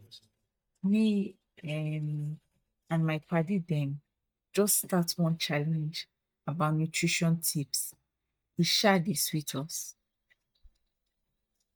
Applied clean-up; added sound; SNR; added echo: neural mask model DeepFilterNet 3.